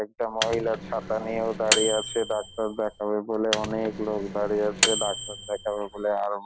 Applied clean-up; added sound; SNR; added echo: none; Microwave oven; 3 dB; none.